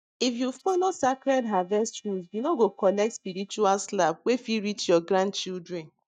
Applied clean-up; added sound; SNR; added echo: neural mask model DeepFilterNet 3.